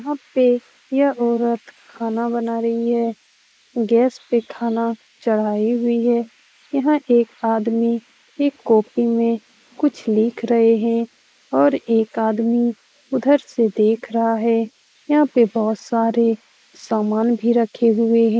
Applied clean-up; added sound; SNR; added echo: neural mask model Resemble Enhance denoiser.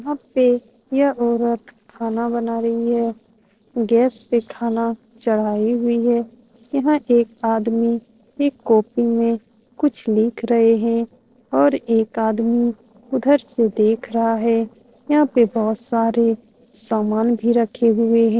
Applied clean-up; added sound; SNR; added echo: neural separator model SepFormer DNS4.